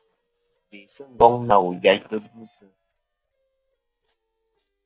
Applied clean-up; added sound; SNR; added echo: neural mask model DeepFilterNet 3.